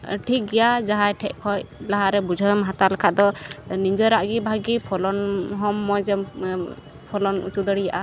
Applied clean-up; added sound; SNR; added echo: none; none; none; none.